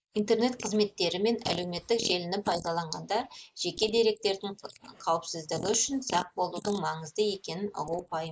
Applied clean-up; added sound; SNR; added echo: neural mask model Resemble Enhance denoiser.